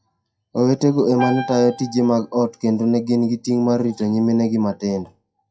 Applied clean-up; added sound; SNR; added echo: classical method WPE with log-MMSE.